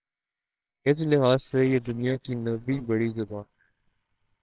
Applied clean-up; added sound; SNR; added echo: neural separator model SepFormer WHAMR!.